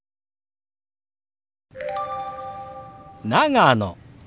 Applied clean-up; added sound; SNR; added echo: none; none; none; none.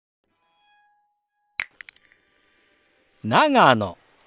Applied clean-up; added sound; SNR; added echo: neural separator model SepFormer WHAM!.